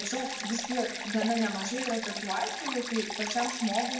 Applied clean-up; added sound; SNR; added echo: none; Stream; 5 dB; reverberation time 1.6 s.